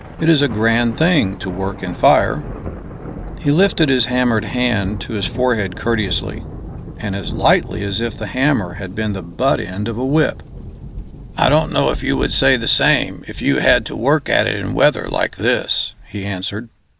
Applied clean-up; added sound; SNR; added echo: none; Thunder; 12 dB; none.